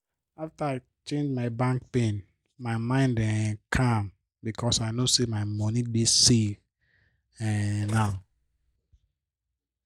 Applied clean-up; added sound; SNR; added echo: neural mask model DeepFilterNet 3.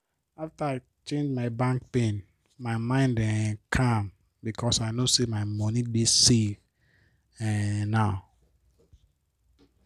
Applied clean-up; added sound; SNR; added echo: none; none; none; none.